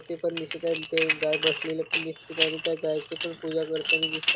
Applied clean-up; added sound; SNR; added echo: none; Dishes, pots, and pans; -1 dB; none.